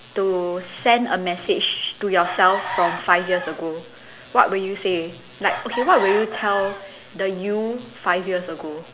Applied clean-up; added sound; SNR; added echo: none; Chicken, rooster; 9 dB; none.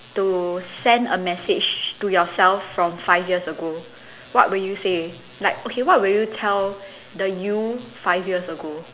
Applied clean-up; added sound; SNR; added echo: none; none; none; none.